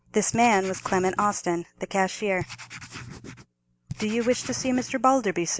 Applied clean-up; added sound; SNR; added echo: none; Writing; 14 dB; none.